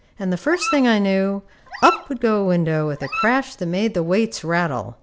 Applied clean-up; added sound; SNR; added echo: none; Dog; 11 dB; none.